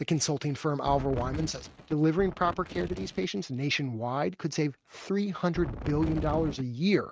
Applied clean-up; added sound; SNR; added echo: neural mask model RNNoise.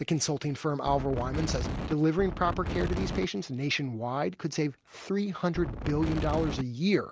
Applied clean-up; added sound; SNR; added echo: none; Wind; 3 dB; none.